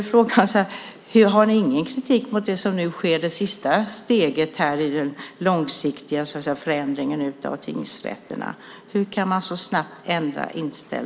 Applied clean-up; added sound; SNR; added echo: none; none; none; none.